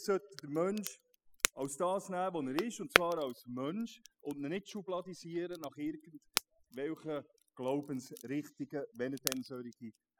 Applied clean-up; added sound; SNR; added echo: classical method spectral subtraction.